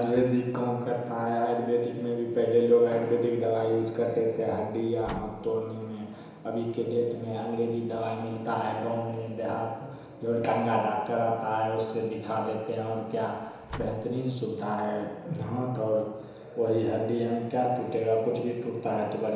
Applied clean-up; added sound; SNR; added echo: none; Slam; 18 dB; reverberation time 1.0 s.